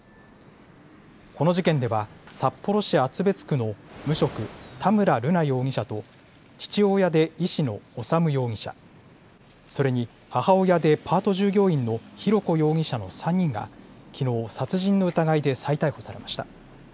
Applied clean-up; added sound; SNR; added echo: none; Animal; 19 dB; none.